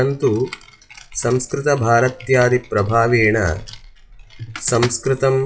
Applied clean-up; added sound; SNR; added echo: classical method WPE with log-MMSE.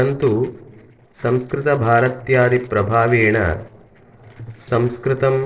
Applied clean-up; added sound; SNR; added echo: neural separator model SepFormer DNS4.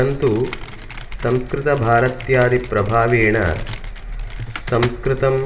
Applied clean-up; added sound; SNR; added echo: none; Computer keyboard; 15 dB; reverberation time 0.5 s.